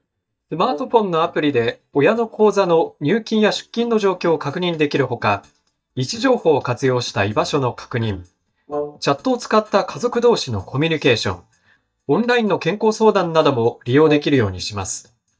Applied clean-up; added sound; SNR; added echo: neural mask model DeepFilterNet 3.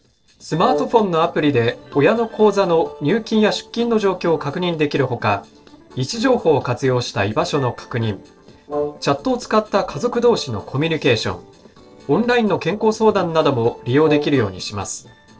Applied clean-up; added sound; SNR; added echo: neural separator model SepFormer DNS4.